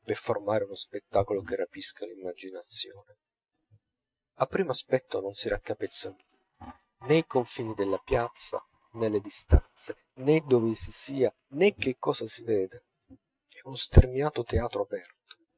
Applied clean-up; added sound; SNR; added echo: neural mask model RNNoise.